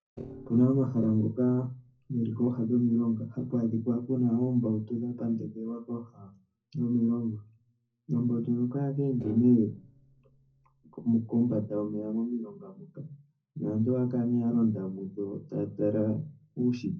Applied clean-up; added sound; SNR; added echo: neural separator model SepFormer DNS4.